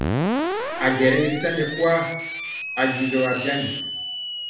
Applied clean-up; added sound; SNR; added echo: none; Screech; 3 dB; reverberation time 0.7 s.